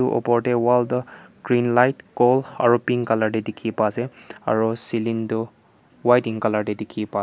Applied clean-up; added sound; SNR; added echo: none; none; none; none.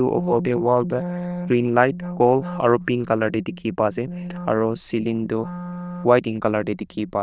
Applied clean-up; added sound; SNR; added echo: neural diffusion model UNIVERSE++.